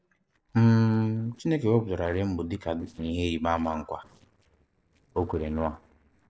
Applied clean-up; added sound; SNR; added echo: neural separator model SepFormer DNS4.